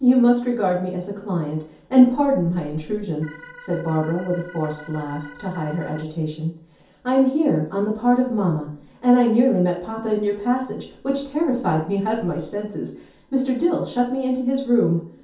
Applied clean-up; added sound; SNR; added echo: none; Organ; 20 dB; reverberation time 0.6 s.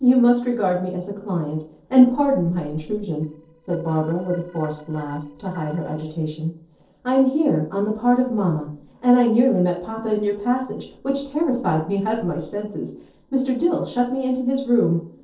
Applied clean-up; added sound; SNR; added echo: neural separator model SepFormer DNS4.